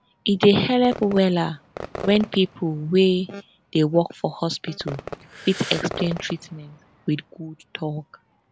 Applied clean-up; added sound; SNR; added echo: none; Breathing + Fireworks; 16 dB; none.